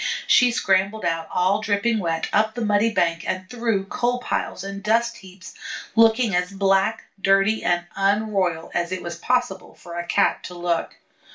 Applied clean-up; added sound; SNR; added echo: none; none; none; reverberation time 0.2 s.